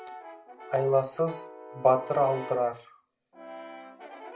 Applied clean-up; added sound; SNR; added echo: none; Brass instrument; 14 dB; reverberation time 0.3 s.